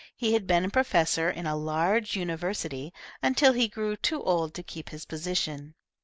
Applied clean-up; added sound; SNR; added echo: none; none; none; none.